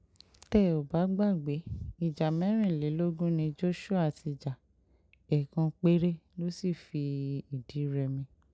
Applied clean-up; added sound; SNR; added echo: none; none; none; none.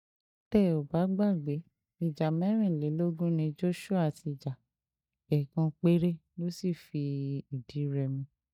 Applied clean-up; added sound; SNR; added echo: neural mask model DeepFilterNet 3.